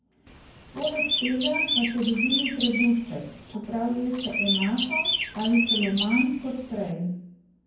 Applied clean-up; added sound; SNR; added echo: none; Chirp, tweet; 1 dB; reverberation time 0.9 s.